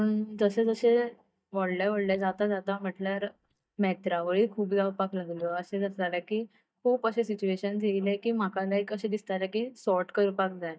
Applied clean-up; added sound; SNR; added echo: neural mask model DeepFilterNet 3.